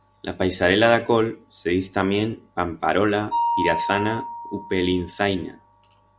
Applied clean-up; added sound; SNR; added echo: none; Mallet percussion; 9 dB; none.